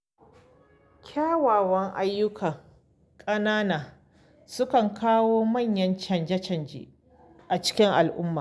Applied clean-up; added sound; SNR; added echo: none; none; none; none.